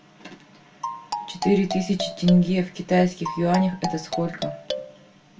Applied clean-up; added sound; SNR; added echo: none; Marimba, xylophone; 8 dB; reverberation time 0.2 s.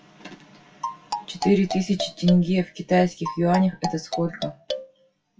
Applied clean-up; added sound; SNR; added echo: classical method WPE with log-MMSE.